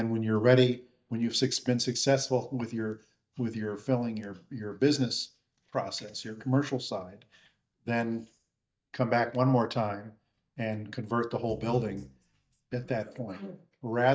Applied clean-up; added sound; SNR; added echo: neural mask model DeepFilterNet 3.